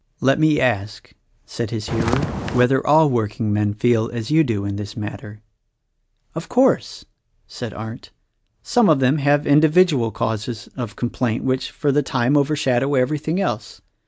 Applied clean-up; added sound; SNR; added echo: none; Walk, footsteps; 3 dB; none.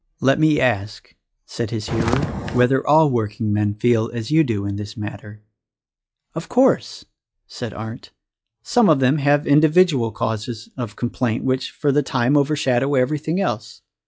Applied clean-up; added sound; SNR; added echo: classical method log-MMSE.